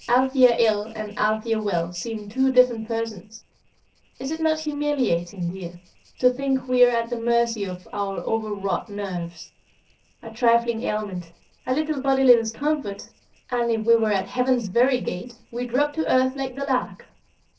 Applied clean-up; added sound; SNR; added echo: neural separator model SepFormer DNS4.